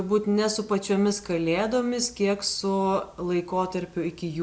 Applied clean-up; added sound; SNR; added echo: none; none; none; none.